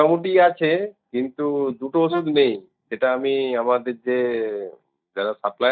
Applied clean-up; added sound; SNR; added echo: neural mask model DeepFilterNet 3.